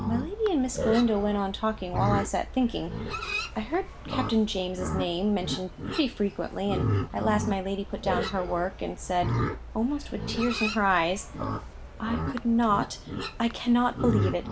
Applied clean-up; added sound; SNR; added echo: none; Livestock, farm animals, working animals; 4 dB; none.